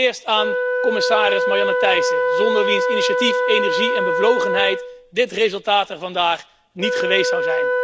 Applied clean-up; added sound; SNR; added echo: none; Wind instrument, woodwind instrument; -1 dB; none.